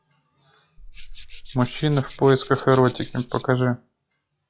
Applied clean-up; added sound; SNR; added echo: classical method log-MMSE.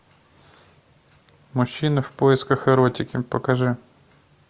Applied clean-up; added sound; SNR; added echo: none; none; none; none.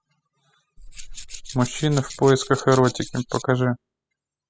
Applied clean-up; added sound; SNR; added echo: classical method spectral subtraction.